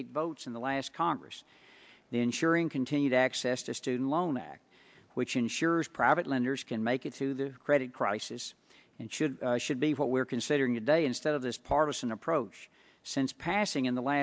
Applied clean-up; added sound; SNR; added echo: none; none; none; none.